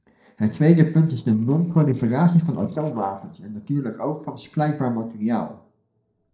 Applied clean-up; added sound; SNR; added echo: neural separator model SepFormer DNS4.